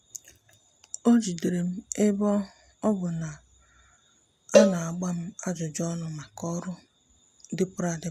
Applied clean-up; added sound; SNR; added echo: none; Cowbell; -2 dB; none.